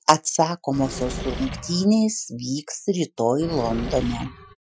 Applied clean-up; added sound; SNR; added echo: classical method Wiener filter.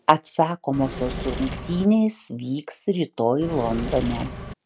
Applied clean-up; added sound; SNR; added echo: none; Engine / Mechanisms; 8 dB; none.